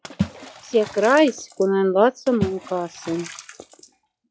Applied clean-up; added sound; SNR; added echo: classical method log-MMSE.